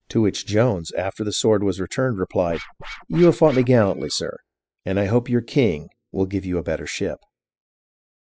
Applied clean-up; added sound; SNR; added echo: classical method spectral subtraction.